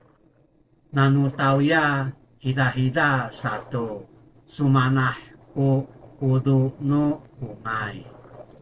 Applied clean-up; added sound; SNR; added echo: neural separator model SepFormer DNS4.